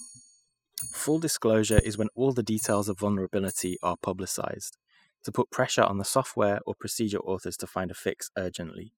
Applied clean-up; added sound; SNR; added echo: classical method spectral subtraction.